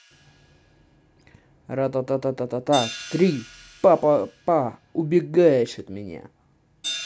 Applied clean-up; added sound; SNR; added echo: none; Hi-hat; 16 dB; none.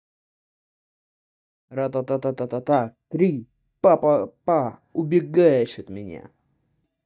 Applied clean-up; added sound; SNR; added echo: neural mask model DeepFilterNet 3.